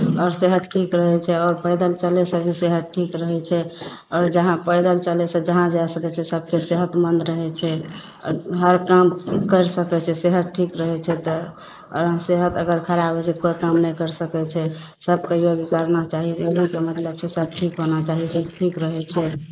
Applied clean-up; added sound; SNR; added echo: neural mask model Resemble Enhance denoiser.